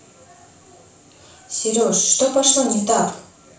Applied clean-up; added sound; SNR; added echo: none; none; none; reverberation time 0.4 s.